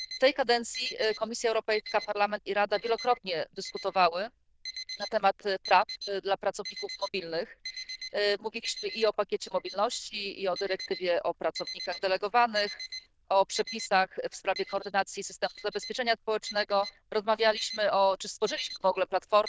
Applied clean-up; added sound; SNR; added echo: neural diffusion model UNIVERSE++.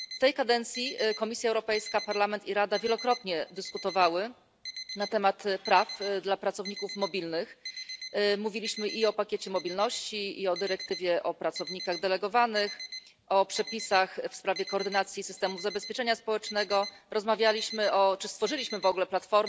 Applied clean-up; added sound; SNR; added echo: none; Alarm; 14 dB; none.